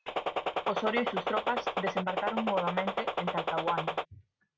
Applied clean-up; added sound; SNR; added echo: none; Gunshot, gunfire; -2 dB; none.